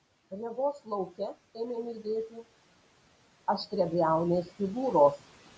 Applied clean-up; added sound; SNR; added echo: none; none; none; none.